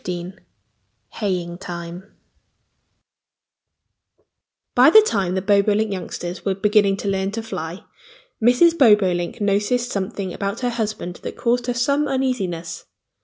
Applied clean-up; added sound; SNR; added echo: none; none; none; none.